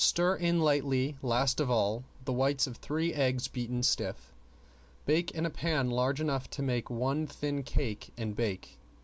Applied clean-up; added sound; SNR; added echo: none; none; none; none.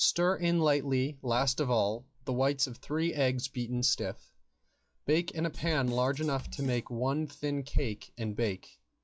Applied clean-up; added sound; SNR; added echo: classical method log-MMSE.